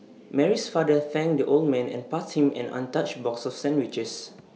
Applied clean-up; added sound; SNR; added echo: none; none; none; none.